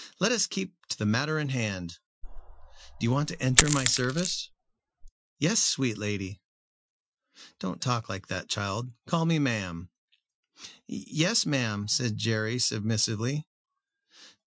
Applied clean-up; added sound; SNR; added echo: classical method Wiener filter.